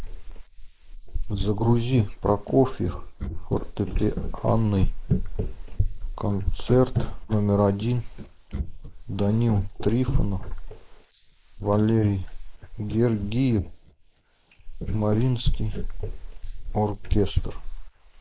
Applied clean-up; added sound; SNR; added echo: neural mask model Resemble Enhance denoiser.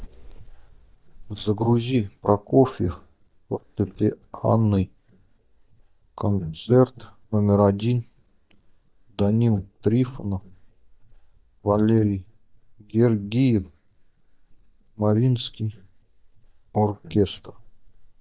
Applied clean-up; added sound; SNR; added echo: neural mask model DeepFilterNet 3.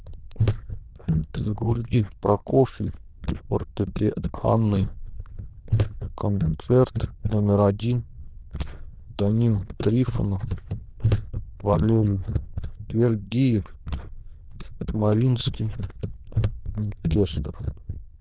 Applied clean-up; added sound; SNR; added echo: neural diffusion model UNIVERSE++.